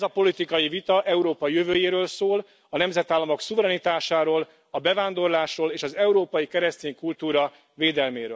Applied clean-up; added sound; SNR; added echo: none; none; none; none.